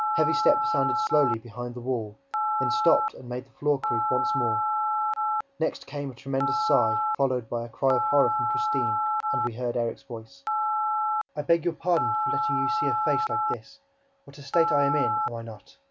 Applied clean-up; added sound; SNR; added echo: none; Telephone; -1 dB; none.